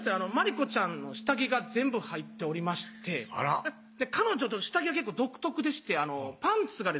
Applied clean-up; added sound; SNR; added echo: none; Piano; 17 dB; none.